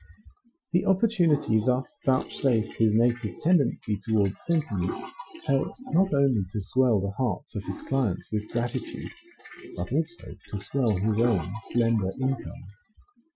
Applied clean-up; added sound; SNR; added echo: classical method Wiener filter.